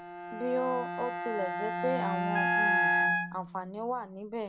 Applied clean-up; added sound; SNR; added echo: none; Wind instrument, woodwind instrument + Bowed string instrument; -4 dB; none.